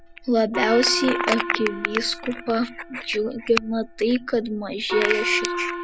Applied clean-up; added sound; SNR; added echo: none; Gong; 8 dB; none.